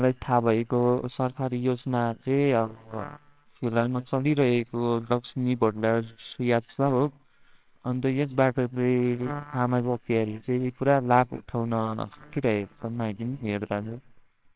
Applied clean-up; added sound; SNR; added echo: neural separator model SepFormer WHAMR!.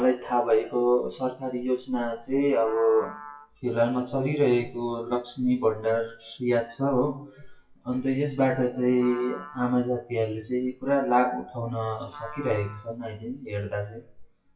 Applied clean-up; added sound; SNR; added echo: classical method WPE with log-MMSE.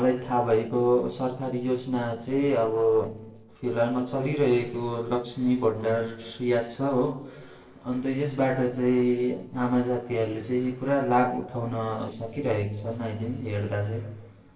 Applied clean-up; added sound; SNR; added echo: neural separator model SepFormer DNS4.